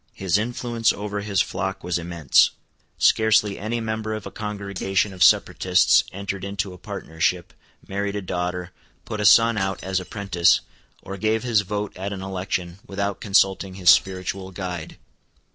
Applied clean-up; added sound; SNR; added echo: neural separator model SepFormer DNS4.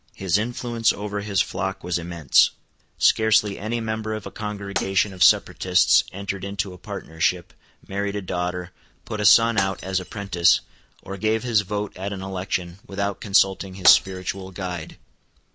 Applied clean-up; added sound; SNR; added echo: none; Shatter; 12 dB; none.